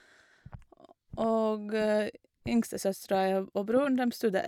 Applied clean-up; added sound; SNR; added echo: neural mask model DeepFilterNet 3.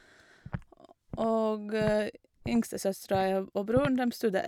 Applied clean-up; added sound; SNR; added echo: none; Walk, footsteps; 13 dB; none.